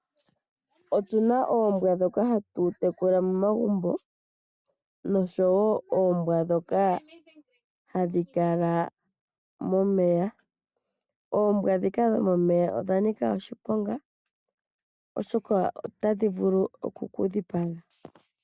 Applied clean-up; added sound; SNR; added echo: none; none; none; none.